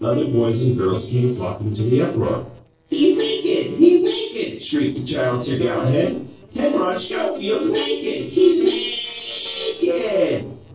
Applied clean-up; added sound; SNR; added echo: neural separator model SepFormer DNS4.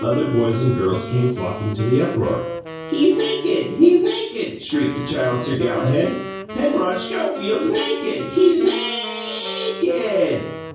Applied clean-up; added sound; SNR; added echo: none; Wind instrument, woodwind instrument; 12 dB; reverberation time 0.6 s.